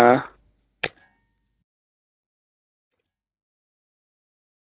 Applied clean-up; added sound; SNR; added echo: neural mask model DeepFilterNet 3.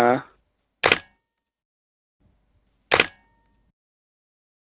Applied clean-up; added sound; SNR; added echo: neural mask model RNNoise.